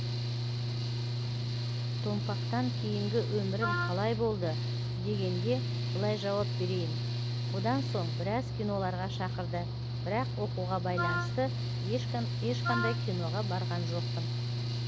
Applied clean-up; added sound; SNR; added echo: none; Wind instrument, woodwind instrument + Mechanical fan / Engine; -3 dB; none.